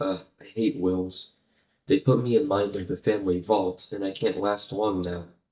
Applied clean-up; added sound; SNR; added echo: neural mask model DeepFilterNet 3.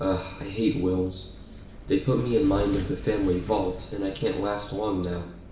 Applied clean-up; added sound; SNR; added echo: none; Wind; 11 dB; reverberation time 0.8 s.